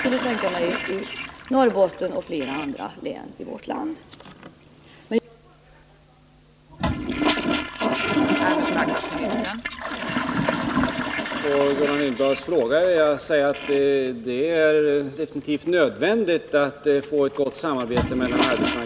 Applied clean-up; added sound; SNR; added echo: none; Toilet flush; 4 dB; none.